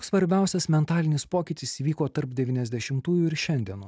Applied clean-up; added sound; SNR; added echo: none; none; none; none.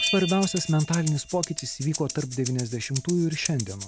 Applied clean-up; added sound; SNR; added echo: none; Bell + Rattle (instrument); 8 dB; none.